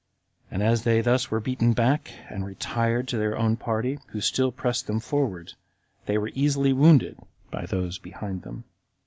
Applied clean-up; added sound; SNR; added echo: none; none; none; none.